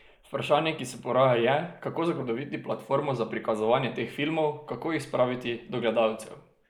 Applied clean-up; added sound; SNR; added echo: neural mask model Resemble Enhance denoiser.